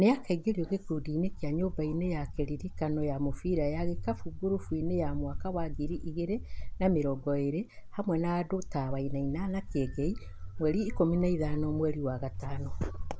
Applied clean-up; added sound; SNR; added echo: none; Walk, footsteps; 4 dB; none.